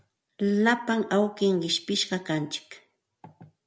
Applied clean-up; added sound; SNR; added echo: none; none; none; none.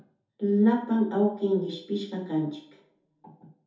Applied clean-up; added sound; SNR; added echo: none; none; none; reverberation time 0.5 s.